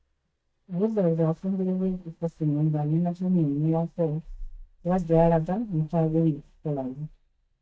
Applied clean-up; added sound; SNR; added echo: neural mask model DeepFilterNet 3.